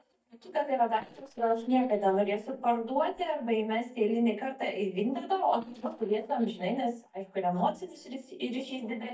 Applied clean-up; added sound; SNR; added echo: neural mask model DeepFilterNet 3.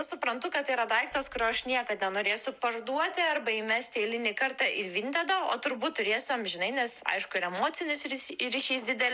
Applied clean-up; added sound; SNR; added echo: none; none; none; none.